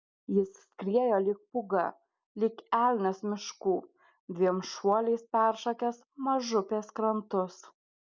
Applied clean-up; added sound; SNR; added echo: none; none; none; none.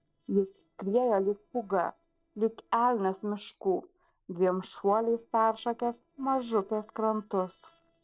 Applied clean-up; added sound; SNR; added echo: neural separator model SepFormer DNS4.